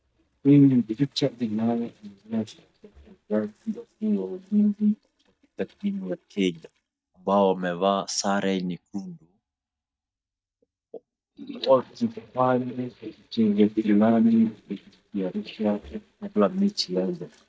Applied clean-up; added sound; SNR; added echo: neural mask model DeepFilterNet 3.